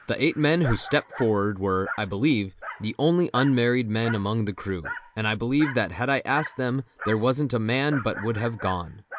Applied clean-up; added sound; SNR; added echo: none; Dog; 14 dB; none.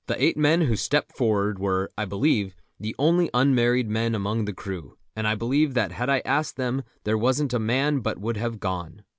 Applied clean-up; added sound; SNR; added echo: none; none; none; none.